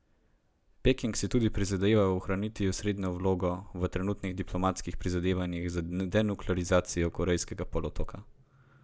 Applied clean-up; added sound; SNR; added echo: none; none; none; none.